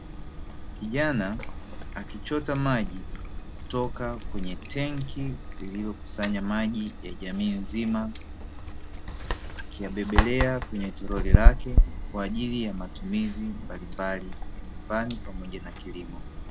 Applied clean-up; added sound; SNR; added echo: none; Chewing, mastication; -3 dB; none.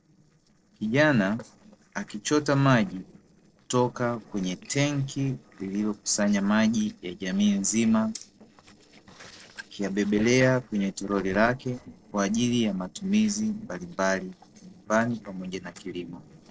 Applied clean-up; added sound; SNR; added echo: neural separator model SepFormer DNS4.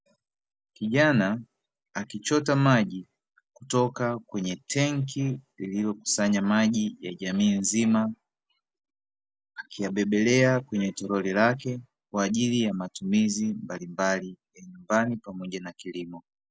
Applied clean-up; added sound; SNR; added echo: none; none; none; none.